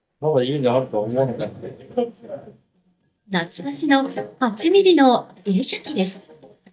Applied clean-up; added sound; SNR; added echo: neural mask model DeepFilterNet 3.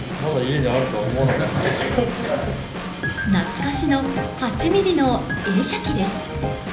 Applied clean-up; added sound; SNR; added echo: none; Drum / Drum kit; 7 dB; reverberation time 0.8 s.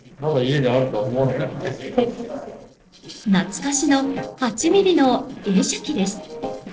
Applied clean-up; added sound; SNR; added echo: neural separator model SepFormer DNS4.